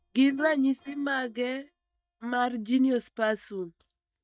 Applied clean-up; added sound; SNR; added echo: neural mask model DeepFilterNet 3.